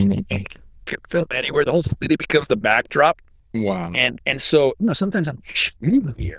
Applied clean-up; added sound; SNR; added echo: neural diffusion model UNIVERSE++.